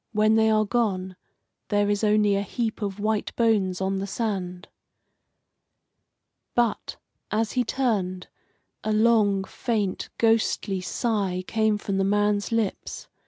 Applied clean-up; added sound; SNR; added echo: none; none; none; none.